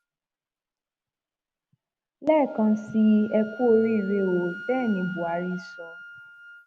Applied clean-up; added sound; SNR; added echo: none; Wind instrument, woodwind instrument; 17 dB; none.